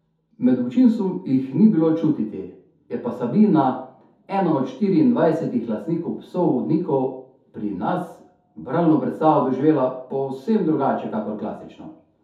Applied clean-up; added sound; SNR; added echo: none; none; none; reverberation time 0.5 s.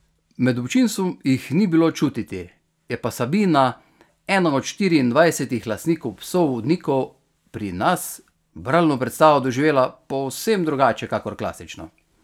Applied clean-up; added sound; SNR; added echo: none; none; none; none.